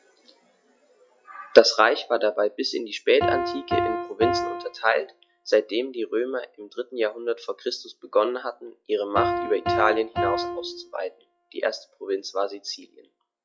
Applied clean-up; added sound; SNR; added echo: classical method log-MMSE.